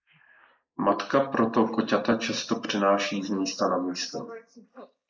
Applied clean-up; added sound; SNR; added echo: neural mask model Resemble Enhance denoiser.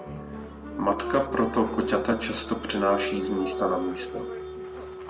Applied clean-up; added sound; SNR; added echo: none; Applause; 5 dB; none.